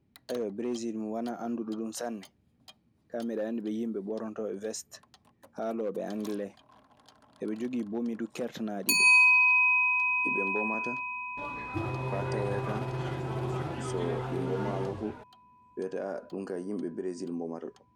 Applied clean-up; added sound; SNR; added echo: none; Clock + Race car, auto racing / Engine starting; -4 dB; none.